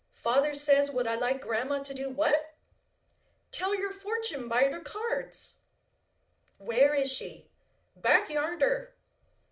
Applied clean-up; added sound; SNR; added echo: none; none; none; reverberation time 0.4 s.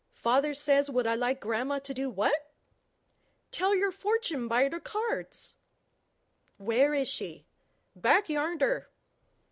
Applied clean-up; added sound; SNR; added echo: none; none; none; none.